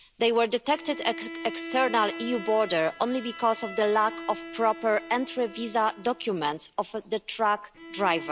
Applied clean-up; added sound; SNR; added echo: none; Bowed string instrument; 14 dB; none.